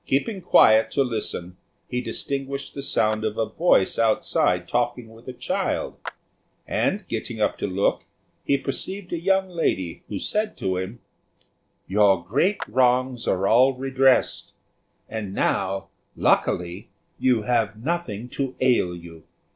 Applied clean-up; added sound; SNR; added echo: neural separator model SepFormer DNS4.